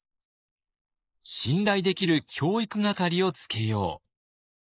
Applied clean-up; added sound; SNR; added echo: neural mask model Resemble Enhance denoiser.